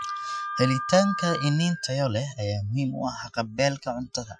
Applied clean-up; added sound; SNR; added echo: classical method Wiener filter.